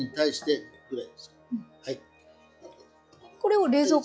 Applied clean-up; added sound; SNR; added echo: classical method log-MMSE.